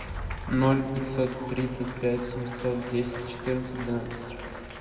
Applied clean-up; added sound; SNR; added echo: none; Applause; 15 dB; reverberation time 2.0 s.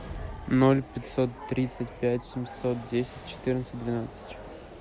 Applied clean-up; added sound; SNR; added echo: none; none; none; none.